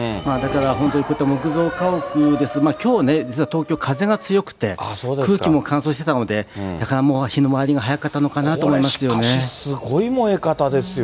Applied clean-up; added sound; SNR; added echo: none; none; none; none.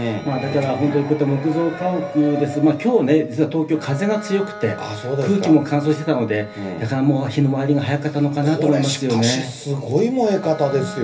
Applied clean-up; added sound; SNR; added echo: none; Bowed string instrument; 20 dB; reverberation time 0.3 s.